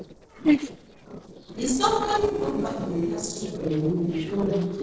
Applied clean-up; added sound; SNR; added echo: neural separator model SepFormer DNS4.